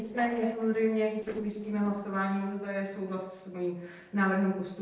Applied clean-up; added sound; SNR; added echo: neural separator model SepFormer DNS4.